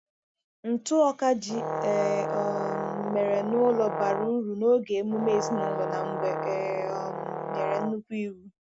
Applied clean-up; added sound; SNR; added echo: none; Brass instrument; 4 dB; none.